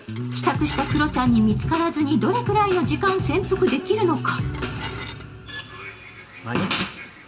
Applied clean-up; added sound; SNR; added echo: none; Dishes, pots, and pans / Glass; 16 dB; reverberation time 2.9 s.